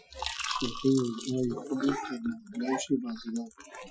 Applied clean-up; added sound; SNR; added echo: classical method Wiener filter.